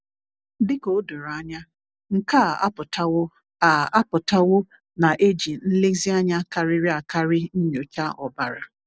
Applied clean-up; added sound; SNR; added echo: none; none; none; none.